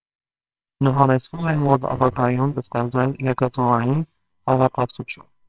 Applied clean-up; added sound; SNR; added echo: neural separator model SepFormer WHAMR!.